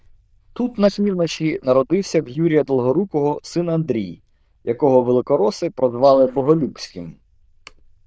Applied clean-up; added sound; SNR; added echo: neural diffusion model UNIVERSE++.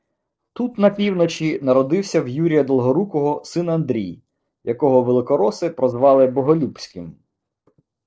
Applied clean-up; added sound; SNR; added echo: neural separator model SepFormer DNS4.